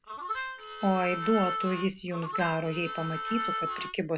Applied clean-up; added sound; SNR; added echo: none; Harmonica; 4 dB; none.